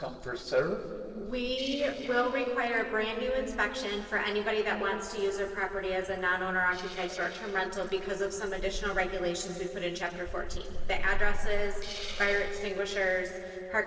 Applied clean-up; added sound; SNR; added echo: neural separator model SepFormer DNS4.